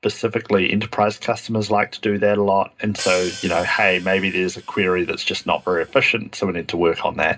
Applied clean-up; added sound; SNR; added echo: none; Hi-hat; 15 dB; reverberation time 0.2 s.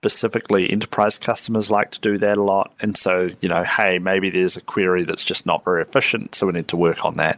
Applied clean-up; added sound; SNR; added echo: none; none; none; none.